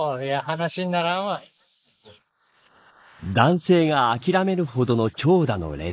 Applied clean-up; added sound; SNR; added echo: neural mask model Resemble Enhance denoiser.